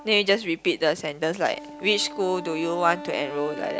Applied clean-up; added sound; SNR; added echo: none; Wind instrument, woodwind instrument; 14 dB; none.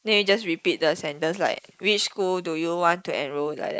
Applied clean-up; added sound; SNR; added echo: neural mask model Resemble Enhance denoiser.